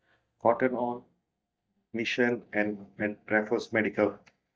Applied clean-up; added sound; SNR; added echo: neural mask model DeepFilterNet 3.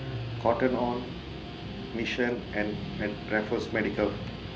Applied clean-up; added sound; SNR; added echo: none; Guitar; 6 dB; none.